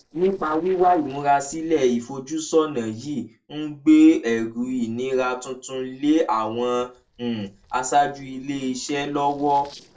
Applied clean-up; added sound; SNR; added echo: neural separator model SepFormer DNS4.